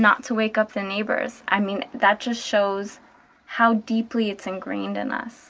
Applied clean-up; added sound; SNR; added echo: none; none; none; none.